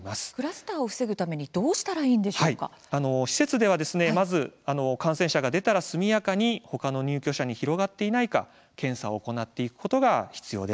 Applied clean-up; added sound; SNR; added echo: none; none; none; none.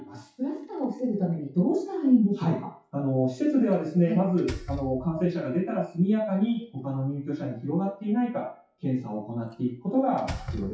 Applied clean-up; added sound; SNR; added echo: classical method WPE with log-MMSE.